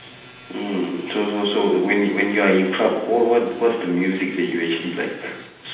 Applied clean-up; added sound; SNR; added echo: none; none; none; reverberation time 0.9 s.